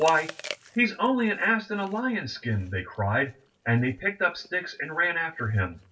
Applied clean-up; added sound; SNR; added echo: none; Chewing, mastication; 19 dB; reverberation time 0.2 s.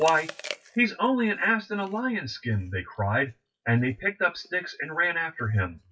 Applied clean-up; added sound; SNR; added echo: classical method WPE with log-MMSE.